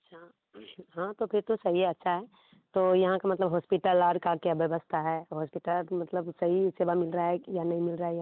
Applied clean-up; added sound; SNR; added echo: none; none; none; none.